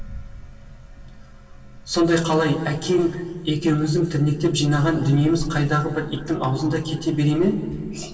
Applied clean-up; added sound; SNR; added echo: none; none; none; reverberation time 2.3 s.